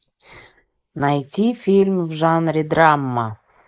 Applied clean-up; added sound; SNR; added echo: neural mask model Resemble Enhance denoiser.